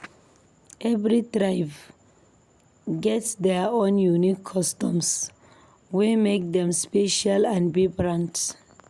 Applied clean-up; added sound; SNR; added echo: none; none; none; none.